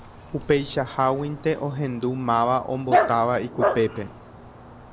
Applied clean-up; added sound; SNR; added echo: none; Dog; 4 dB; none.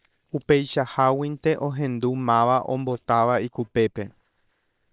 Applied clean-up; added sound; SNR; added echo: neural separator model SepFormer WHAM!.